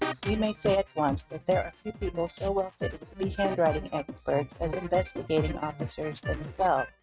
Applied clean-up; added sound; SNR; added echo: neural mask model RNNoise.